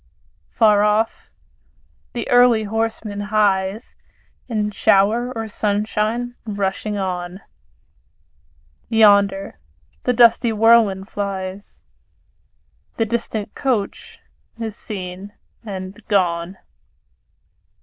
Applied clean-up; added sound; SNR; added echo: neural diffusion model UNIVERSE++.